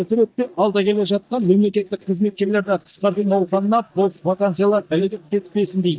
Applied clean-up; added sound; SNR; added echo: neural mask model DeepFilterNet 3.